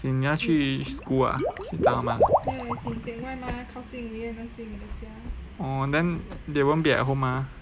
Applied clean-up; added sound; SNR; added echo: none; Water / Liquid; 1 dB; none.